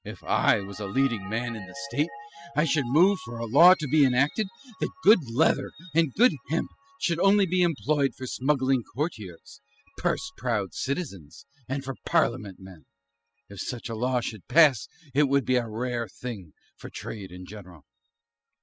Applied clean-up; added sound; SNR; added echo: classical method spectral subtraction.